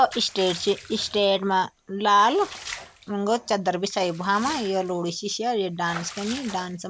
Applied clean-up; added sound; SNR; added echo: none; Bathtub (filling or washing) / Water / Liquid; 16 dB; none.